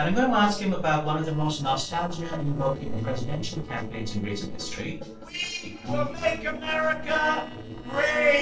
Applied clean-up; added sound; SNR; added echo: neural separator model SepFormer DNS4.